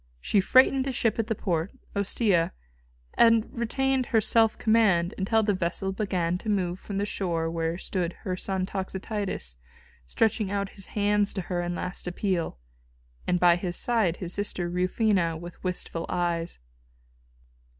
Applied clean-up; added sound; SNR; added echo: none; none; none; none.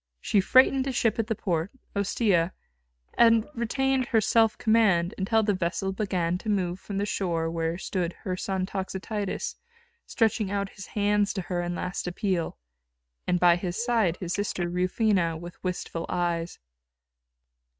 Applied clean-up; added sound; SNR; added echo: neural mask model RNNoise.